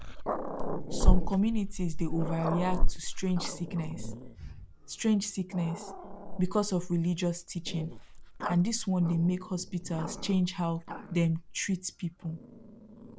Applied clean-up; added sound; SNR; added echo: none; Growling; -1 dB; none.